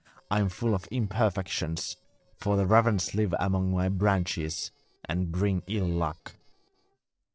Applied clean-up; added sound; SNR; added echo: neural separator model SepFormer DNS4.